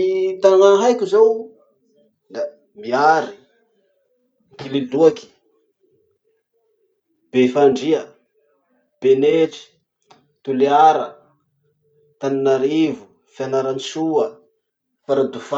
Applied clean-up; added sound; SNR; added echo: none; none; none; none.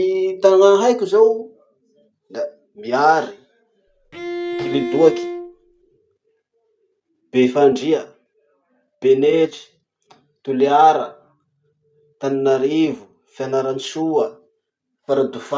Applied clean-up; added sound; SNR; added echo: none; Bowed string instrument; 7 dB; none.